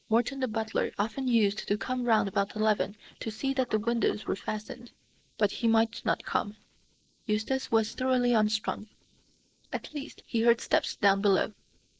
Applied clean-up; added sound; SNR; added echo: neural mask model Resemble Enhance denoiser.